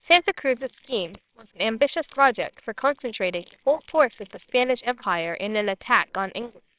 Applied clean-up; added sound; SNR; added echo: neural separator model SepFormer WHAMR!.